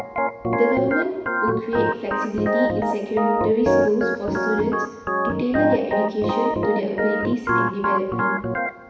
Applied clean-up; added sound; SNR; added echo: none; Organ; -1 dB; reverberation time 1.0 s.